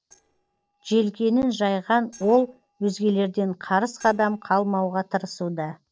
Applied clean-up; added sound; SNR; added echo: neural separator model SepFormer DNS4.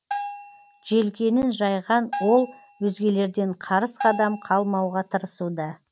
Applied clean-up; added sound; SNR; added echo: none; Bell; 13 dB; none.